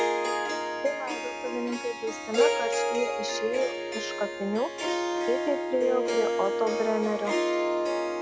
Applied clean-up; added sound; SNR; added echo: none; Harp; -3 dB; none.